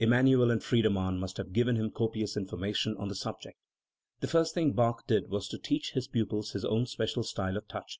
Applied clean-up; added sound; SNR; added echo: none; none; none; none.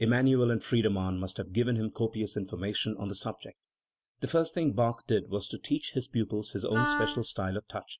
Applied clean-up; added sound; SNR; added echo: neural mask model RNNoise.